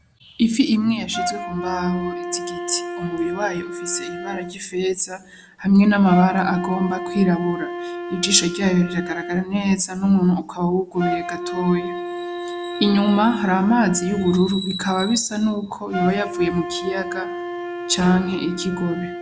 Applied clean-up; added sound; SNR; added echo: none; Wind instrument, woodwind instrument; 9 dB; none.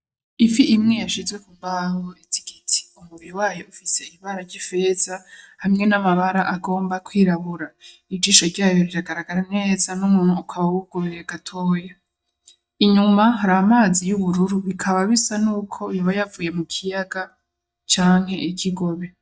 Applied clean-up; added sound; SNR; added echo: neural mask model DeepFilterNet 3.